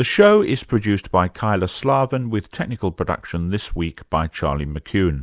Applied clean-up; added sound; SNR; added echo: none; none; none; none.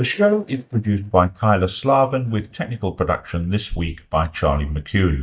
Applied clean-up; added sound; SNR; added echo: neural mask model DeepFilterNet 3.